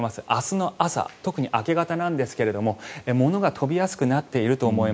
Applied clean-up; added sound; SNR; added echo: none; none; none; none.